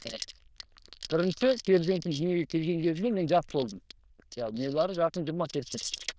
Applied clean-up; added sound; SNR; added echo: neural diffusion model UNIVERSE++.